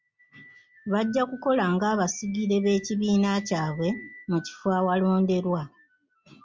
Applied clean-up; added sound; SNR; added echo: none; none; none; none.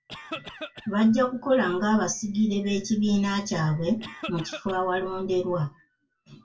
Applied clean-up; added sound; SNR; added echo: neural separator model SepFormer DNS4.